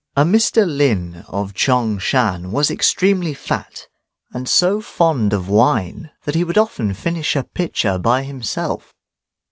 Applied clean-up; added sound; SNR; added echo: none; none; none; none.